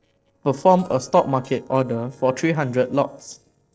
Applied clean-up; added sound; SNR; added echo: neural separator model SepFormer DNS4.